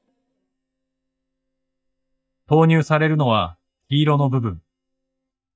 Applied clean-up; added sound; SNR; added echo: neural mask model DeepFilterNet 3.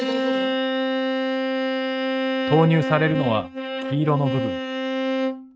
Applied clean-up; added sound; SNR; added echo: neural mask model RNNoise.